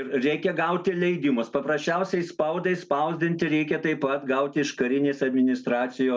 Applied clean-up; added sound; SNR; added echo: none; none; none; none.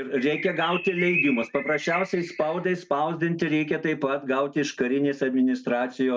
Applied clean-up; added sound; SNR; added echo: neural mask model RNNoise.